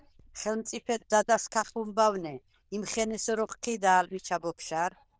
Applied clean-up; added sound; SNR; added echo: neural diffusion model UNIVERSE++.